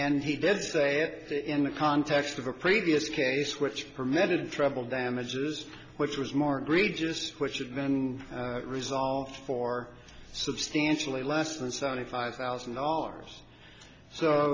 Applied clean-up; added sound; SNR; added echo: none; none; none; none.